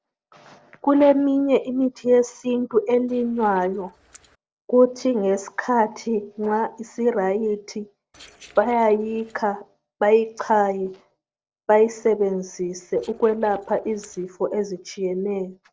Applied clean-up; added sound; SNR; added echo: neural separator model SepFormer DNS4.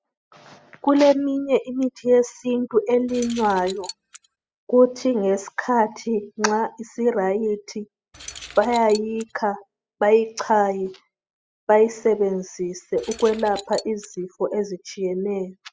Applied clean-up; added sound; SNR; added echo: classical method spectral subtraction.